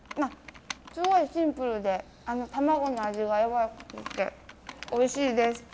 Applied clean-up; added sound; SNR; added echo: none; Computer keyboard; 18 dB; none.